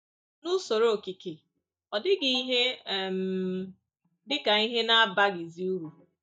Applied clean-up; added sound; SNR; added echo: neural mask model DeepFilterNet 3.